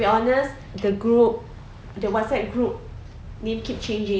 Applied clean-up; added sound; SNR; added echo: none; none; none; none.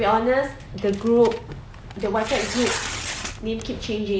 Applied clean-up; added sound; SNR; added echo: none; Tearing; 10 dB; none.